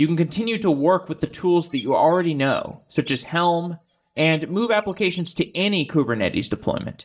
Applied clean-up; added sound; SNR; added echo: neural mask model DeepFilterNet 3.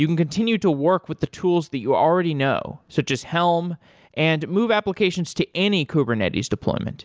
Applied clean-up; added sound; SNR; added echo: none; none; none; none.